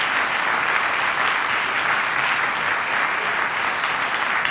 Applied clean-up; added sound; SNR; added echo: none; none; none; none.